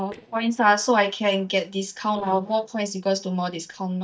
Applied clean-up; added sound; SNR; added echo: neural mask model DeepFilterNet 3.